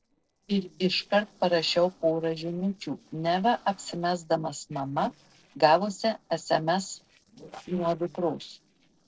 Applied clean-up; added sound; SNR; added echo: neural separator model SepFormer DNS4.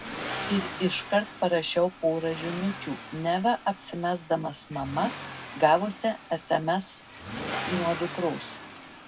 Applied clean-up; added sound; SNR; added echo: none; Accelerating, revving, vroom; 10 dB; reverberation time 0.3 s.